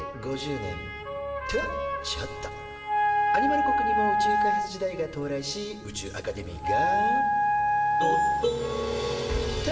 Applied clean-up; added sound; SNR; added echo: none; Wind instrument, woodwind instrument; -5 dB; reverberation time 2.7 s.